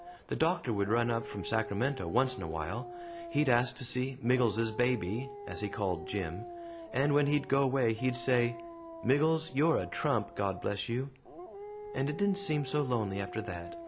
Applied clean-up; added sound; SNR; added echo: none; Dog; 13 dB; none.